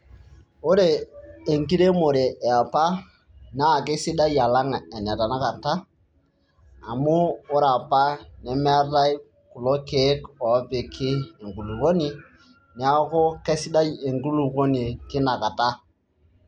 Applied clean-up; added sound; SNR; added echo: none; none; none; none.